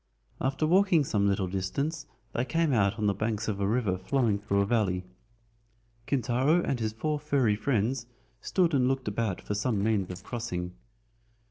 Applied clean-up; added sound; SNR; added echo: neural separator model SepFormer DNS4.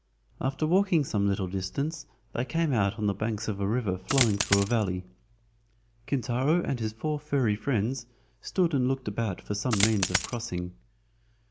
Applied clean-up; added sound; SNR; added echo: none; Coin (dropping); 2 dB; none.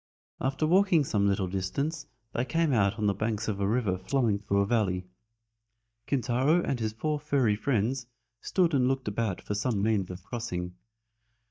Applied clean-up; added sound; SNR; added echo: neural mask model DeepFilterNet 3.